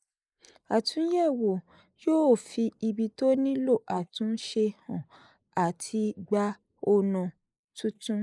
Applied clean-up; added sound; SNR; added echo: neural mask model Resemble Enhance denoiser.